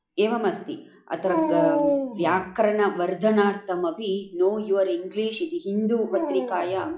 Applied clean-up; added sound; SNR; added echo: classical method log-MMSE.